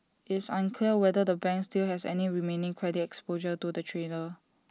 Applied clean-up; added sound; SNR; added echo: none; none; none; none.